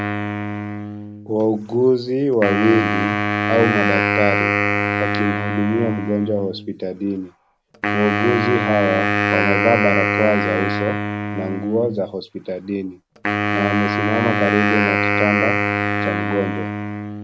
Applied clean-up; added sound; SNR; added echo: none; Wind instrument, woodwind instrument; -1 dB; none.